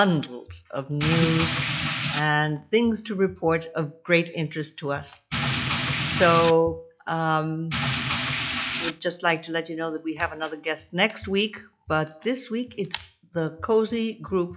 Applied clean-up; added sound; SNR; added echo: classical method log-MMSE.